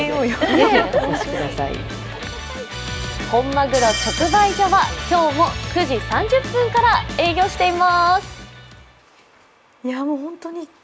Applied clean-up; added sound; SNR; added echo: none; none; none; none.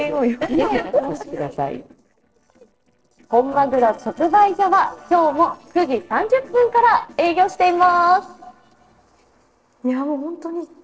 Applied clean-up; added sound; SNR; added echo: neural separator model SepFormer DNS4.